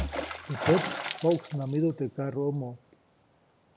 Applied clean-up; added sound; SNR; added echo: none; Water / Splash, splatter; 6 dB; none.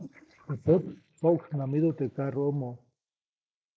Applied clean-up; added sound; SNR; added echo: neural mask model Resemble Enhance denoiser.